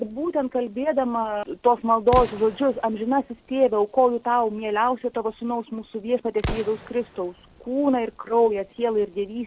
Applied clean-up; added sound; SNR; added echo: none; Explosion; 16 dB; none.